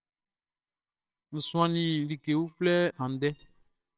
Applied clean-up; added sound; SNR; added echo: neural separator model SepFormer WHAMR!.